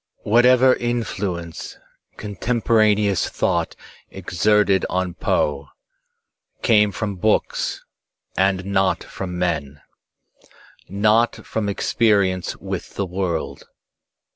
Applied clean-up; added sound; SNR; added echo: none; none; none; none.